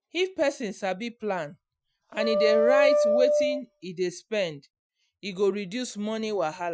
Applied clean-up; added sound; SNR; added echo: classical method Wiener filter.